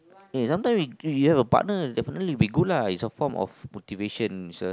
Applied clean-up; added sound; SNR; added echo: none; none; none; none.